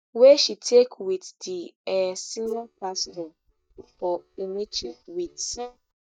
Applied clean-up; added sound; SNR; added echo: neural mask model DeepFilterNet 3.